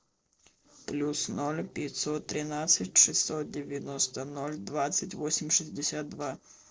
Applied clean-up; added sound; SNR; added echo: neural separator model SepFormer DNS4.